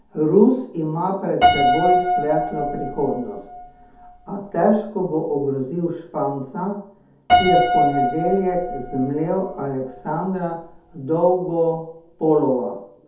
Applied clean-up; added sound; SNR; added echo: none; Piano; 3 dB; reverberation time 0.6 s.